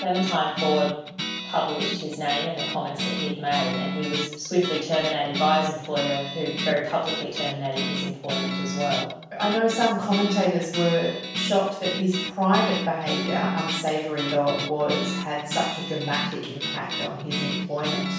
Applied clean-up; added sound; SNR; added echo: none; Guitar; 4 dB; reverberation time 0.7 s.